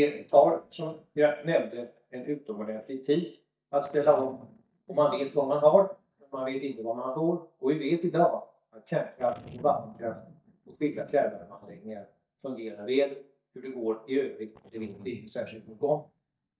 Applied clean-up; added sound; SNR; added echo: neural mask model DeepFilterNet 3.